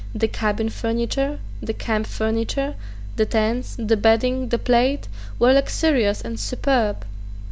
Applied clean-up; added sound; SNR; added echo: none; none; none; none.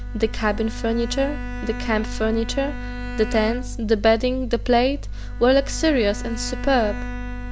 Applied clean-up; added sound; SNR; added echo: none; Bowed string instrument; 14 dB; none.